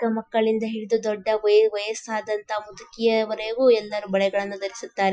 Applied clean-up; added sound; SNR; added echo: classical method Wiener filter.